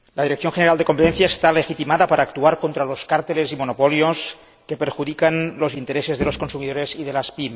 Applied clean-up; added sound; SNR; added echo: none; Bowed string instrument; 14 dB; none.